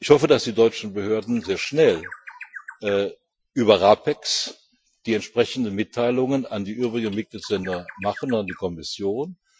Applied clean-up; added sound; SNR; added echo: classical method Wiener filter.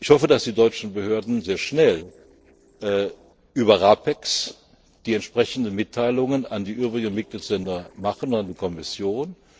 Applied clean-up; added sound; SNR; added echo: neural separator model SepFormer DNS4.